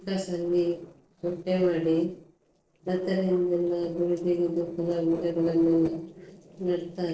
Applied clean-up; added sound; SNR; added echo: neural separator model SepFormer DNS4.